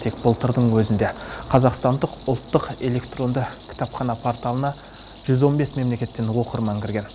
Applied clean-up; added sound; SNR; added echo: none; Rattle; 19 dB; none.